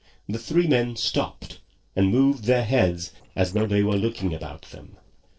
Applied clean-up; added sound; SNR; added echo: neural separator model SepFormer DNS4.